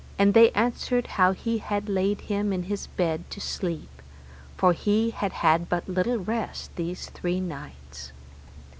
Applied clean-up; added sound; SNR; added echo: none; none; none; none.